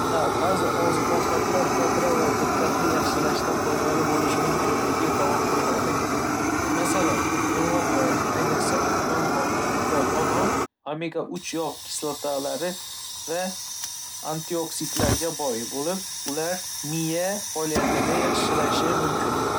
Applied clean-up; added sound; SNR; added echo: none; Fire; -4 dB; none.